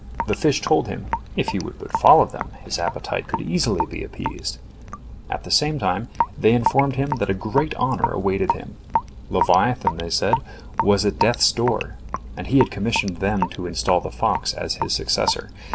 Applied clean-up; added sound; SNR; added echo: none; Raindrop / Drip; 7 dB; none.